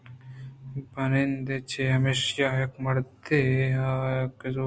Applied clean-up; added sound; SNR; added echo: none; none; none; none.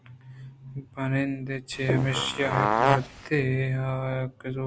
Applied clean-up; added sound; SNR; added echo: none; Fart; -2 dB; none.